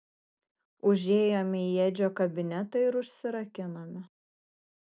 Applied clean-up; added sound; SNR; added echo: none; none; none; none.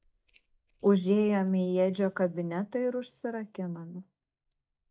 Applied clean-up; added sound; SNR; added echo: neural mask model DeepFilterNet 3.